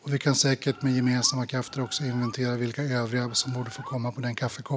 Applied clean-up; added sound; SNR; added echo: none; Bird; 17 dB; none.